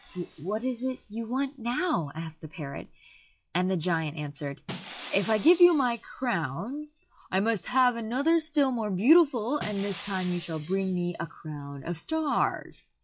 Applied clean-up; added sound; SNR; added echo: classical method log-MMSE.